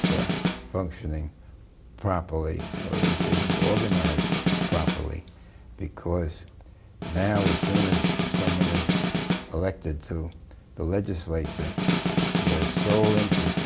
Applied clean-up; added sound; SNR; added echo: none; Snare drum; -2 dB; none.